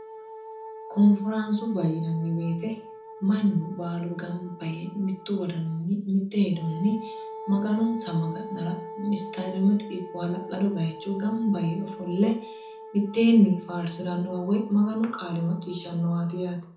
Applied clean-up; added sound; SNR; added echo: none; Wind instrument, woodwind instrument; 15 dB; reverberation time 0.5 s.